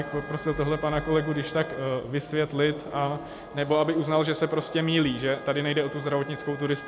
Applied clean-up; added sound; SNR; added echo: none; Wind instrument, woodwind instrument; 18 dB; none.